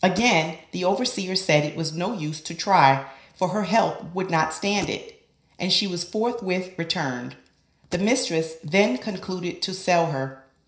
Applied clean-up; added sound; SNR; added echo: neural separator model SepFormer DNS4.